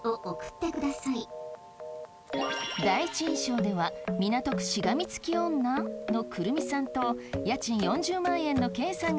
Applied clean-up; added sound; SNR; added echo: none; Telephone; 13 dB; none.